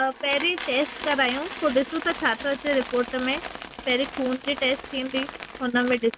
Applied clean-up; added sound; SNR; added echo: none; Coin (dropping); 9 dB; none.